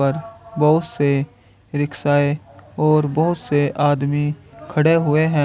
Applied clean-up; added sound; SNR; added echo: none; none; none; none.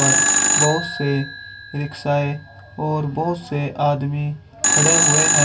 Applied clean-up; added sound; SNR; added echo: none; Telephone; -2 dB; reverberation time 0.2 s.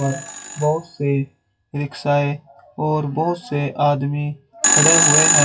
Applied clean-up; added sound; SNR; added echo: classical method WPE with log-MMSE.